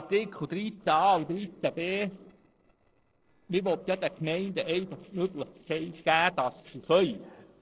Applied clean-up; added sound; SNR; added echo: neural separator model SepFormer DNS4.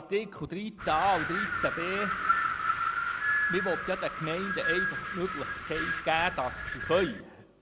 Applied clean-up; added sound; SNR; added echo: none; Wind; 0 dB; none.